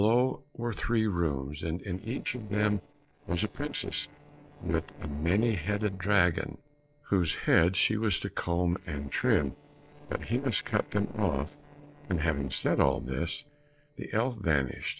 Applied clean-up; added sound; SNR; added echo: neural separator model SepFormer DNS4.